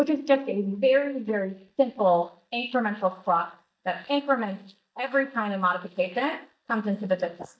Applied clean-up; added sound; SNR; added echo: neural mask model DeepFilterNet 3.